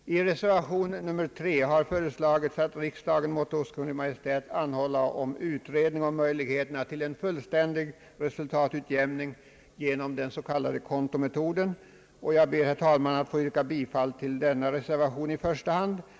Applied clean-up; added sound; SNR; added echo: none; none; none; none.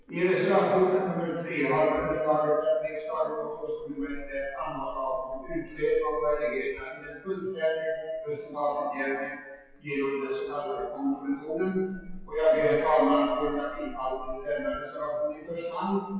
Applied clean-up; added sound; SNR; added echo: classical method WPE with log-MMSE.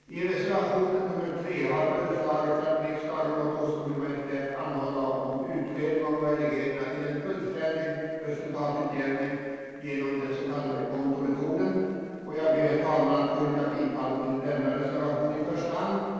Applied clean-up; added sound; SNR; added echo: neural separator model SepFormer DNS4.